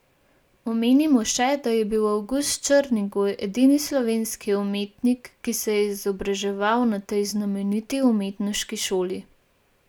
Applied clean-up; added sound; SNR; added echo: none; none; none; none.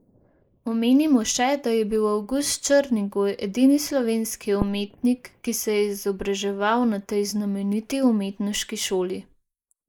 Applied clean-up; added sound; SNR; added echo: neural mask model Resemble Enhance denoiser.